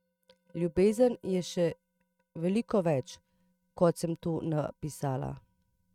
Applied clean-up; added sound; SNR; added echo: neural mask model RNNoise.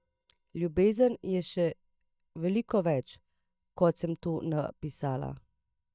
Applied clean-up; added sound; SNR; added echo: neural mask model DeepFilterNet 3.